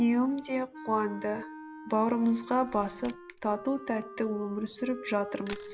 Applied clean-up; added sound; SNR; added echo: none; Camera + Wind instrument, woodwind instrument; 14 dB; none.